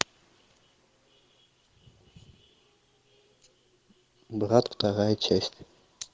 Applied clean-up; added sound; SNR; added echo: none; none; none; none.